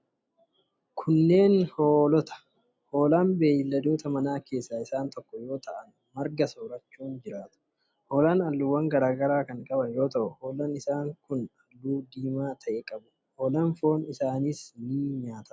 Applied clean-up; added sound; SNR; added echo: none; none; none; none.